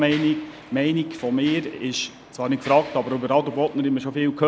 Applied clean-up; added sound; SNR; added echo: none; Mechanisms; 19 dB; none.